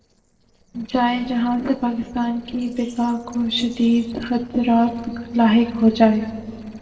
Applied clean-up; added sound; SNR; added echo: neural separator model SepFormer DNS4.